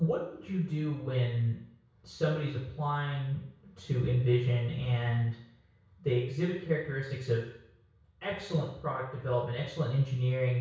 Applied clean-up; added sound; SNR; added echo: none; none; none; reverberation time 0.6 s.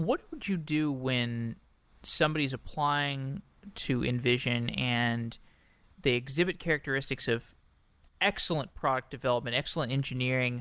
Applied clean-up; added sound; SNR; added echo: none; none; none; none.